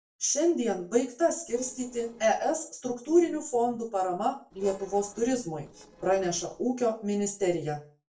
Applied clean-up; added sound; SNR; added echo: neural separator model SepFormer DNS4.